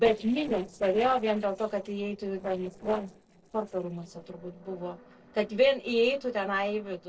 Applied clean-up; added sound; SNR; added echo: neural separator model SepFormer DNS4.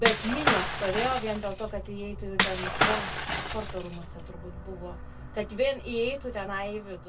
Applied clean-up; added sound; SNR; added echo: none; Shatter / Crushing; -3 dB; reverberation time 0.1 s.